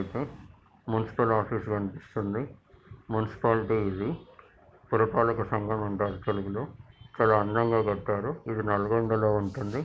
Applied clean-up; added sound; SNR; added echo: none; none; none; none.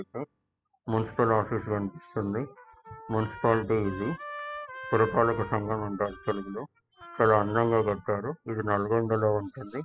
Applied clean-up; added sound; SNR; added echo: classical method spectral subtraction.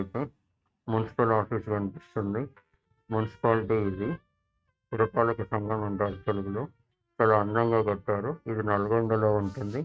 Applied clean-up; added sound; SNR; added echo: neural mask model RNNoise.